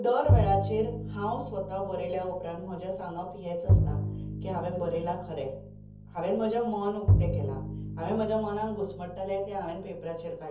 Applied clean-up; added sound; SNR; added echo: none; Bowed string instrument; -1 dB; reverberation time 0.7 s.